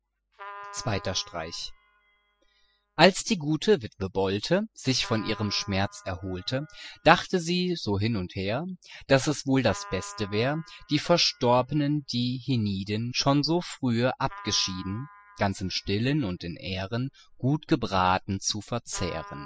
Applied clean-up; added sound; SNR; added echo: classical method spectral subtraction.